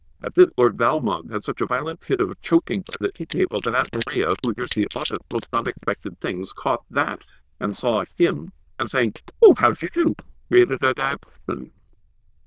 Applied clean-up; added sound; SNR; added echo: neural diffusion model UNIVERSE++.